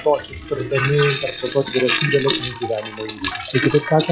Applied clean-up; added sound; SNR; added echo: classical method log-MMSE.